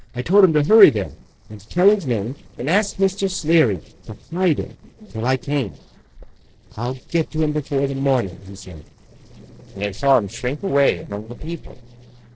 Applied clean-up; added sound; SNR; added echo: neural separator model SepFormer DNS4.